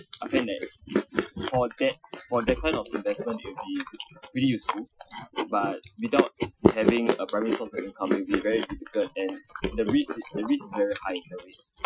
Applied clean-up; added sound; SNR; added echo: classical method Wiener filter.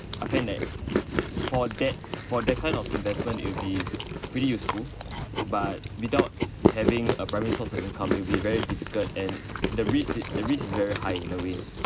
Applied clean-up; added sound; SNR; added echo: none; Chewing, mastication; 0 dB; none.